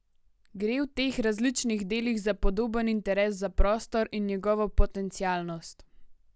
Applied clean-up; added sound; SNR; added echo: none; none; none; none.